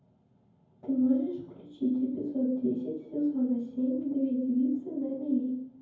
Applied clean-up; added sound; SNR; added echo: none; none; none; reverberation time 0.9 s.